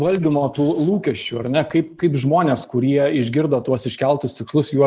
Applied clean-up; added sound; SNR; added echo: neural mask model Resemble Enhance denoiser.